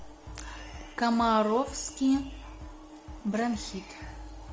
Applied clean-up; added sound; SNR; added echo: none; Bass drum; 15 dB; none.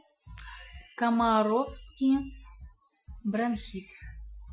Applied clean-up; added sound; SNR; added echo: classical method Wiener filter.